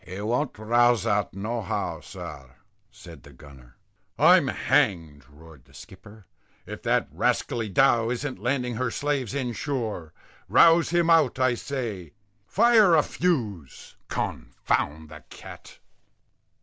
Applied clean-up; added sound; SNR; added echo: none; none; none; none.